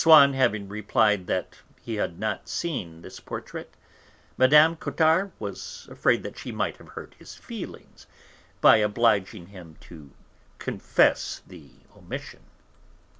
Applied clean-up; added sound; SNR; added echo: none; none; none; none.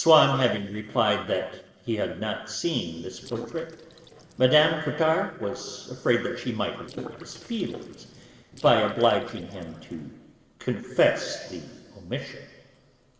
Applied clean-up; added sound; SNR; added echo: neural separator model SepFormer DNS4.